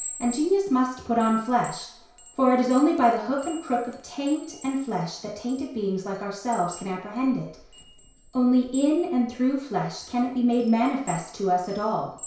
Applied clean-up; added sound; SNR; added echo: none; Chime; 19 dB; reverberation time 0.6 s.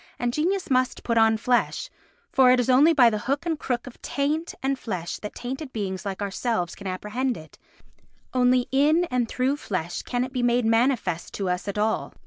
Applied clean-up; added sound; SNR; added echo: none; none; none; none.